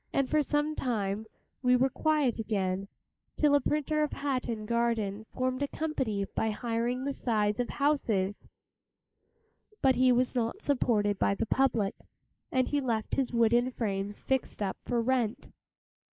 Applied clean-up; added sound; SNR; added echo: neural mask model Resemble Enhance denoiser.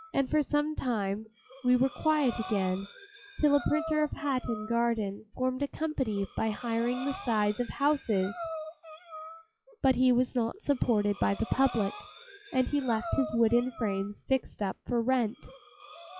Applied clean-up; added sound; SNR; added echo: classical method log-MMSE.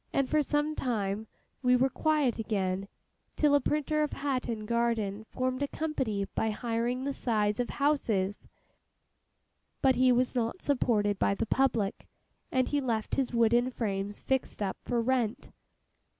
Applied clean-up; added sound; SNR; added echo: none; none; none; none.